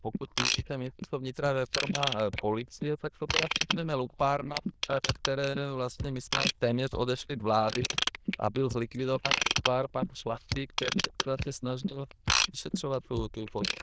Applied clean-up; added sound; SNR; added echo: neural diffusion model UNIVERSE++.